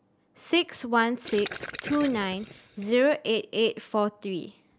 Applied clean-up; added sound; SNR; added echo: none; Gurgling; 14 dB; none.